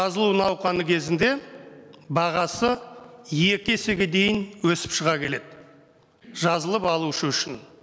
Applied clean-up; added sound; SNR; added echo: none; none; none; none.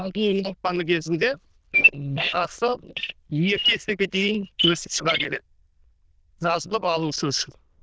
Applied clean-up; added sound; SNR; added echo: neural diffusion model UNIVERSE++.